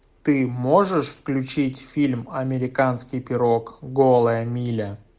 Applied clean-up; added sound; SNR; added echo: none; none; none; none.